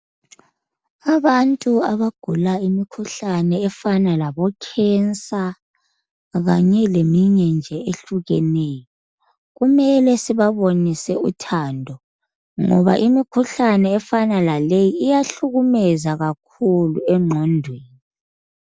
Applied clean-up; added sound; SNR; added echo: none; none; none; none.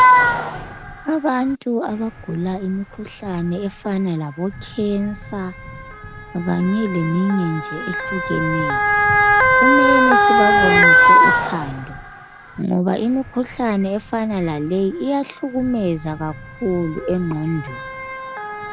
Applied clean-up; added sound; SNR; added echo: none; Motor vehicle (road) / Siren; -3 dB; none.